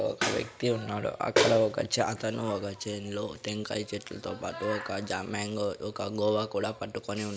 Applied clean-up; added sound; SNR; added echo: none; none; none; none.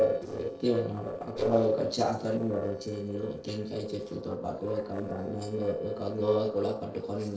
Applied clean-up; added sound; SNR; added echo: neural separator model SepFormer DNS4.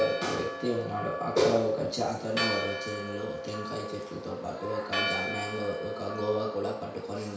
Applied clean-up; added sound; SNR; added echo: none; Church bell; 6 dB; reverberation time 0.6 s.